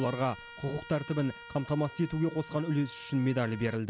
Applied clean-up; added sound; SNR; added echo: none; Trumpet; 17 dB; none.